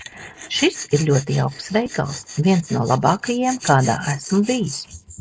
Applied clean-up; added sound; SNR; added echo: neural mask model Resemble Enhance denoiser.